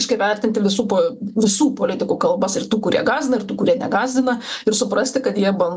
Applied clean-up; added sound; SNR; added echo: none; none; none; none.